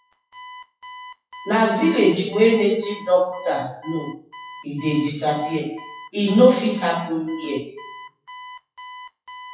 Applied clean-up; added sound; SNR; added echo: classical method WPE with log-MMSE.